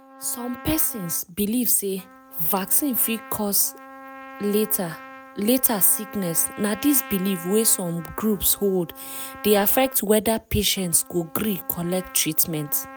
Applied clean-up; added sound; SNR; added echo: none; Trumpet; 18 dB; none.